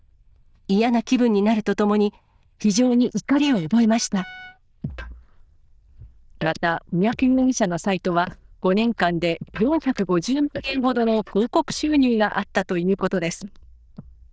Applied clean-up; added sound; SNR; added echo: neural diffusion model UNIVERSE++.